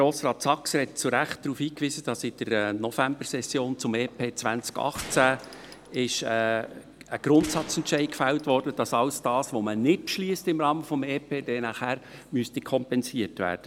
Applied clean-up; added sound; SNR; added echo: none; Gunshot, gunfire; 16 dB; none.